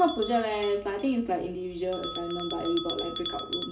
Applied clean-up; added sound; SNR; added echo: none; Bell; 8 dB; reverberation time 0.4 s.